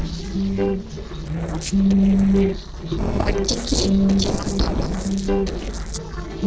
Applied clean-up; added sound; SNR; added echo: neural separator model SepFormer DNS4.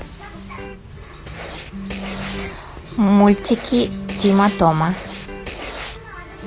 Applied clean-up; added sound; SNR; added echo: none; Writing + Electric guitar; 11 dB; none.